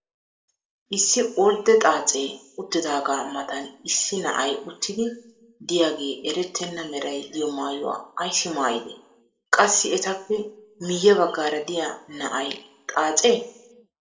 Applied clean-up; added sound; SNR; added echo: none; none; none; reverberation time 0.4 s.